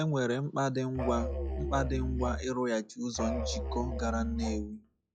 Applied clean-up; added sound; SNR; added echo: classical method log-MMSE.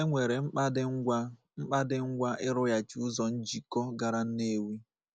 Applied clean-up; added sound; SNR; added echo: none; none; none; none.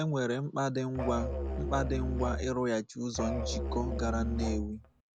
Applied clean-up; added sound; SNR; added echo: none; Musical instrument; 2 dB; none.